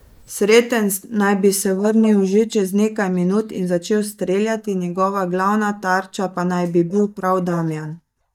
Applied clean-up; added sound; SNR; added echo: neural mask model DeepFilterNet 3.